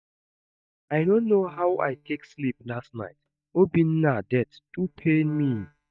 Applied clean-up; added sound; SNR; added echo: neural mask model DeepFilterNet 3.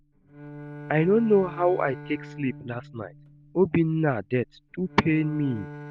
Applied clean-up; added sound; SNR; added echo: none; Bowed string instrument; 16 dB; none.